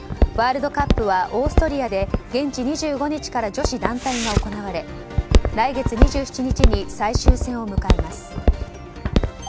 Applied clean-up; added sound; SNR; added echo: none; Walk, footsteps; -3 dB; none.